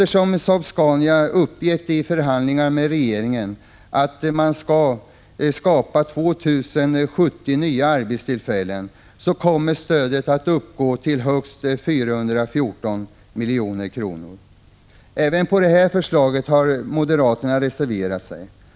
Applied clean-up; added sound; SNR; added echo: none; none; none; none.